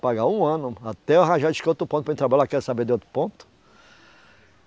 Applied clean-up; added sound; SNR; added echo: none; none; none; none.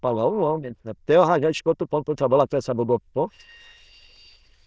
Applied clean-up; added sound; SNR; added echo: neural diffusion model UNIVERSE++.